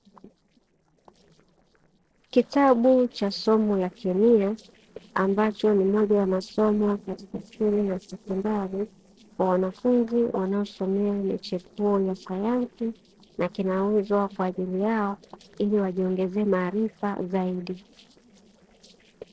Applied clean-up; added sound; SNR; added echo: neural separator model SepFormer DNS4.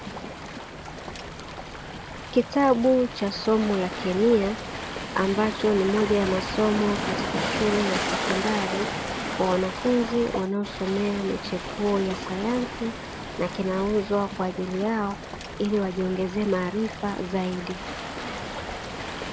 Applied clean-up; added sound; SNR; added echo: none; Waves, surf; 6 dB; none.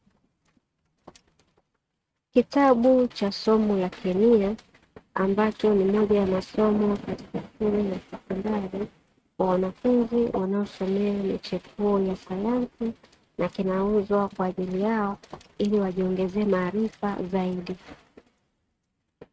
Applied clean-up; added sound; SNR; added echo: neural mask model RNNoise.